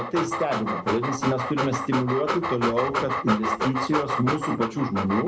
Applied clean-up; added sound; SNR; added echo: none; Dog; 2 dB; none.